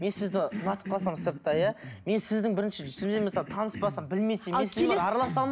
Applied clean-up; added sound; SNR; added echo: none; Cough; 12 dB; none.